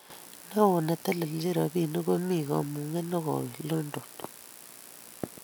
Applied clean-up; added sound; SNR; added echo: none; none; none; none.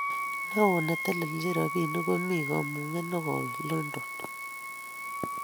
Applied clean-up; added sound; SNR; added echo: none; Wind instrument, woodwind instrument; 4 dB; none.